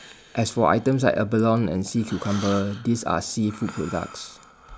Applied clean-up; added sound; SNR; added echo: none; Breathing; 19 dB; none.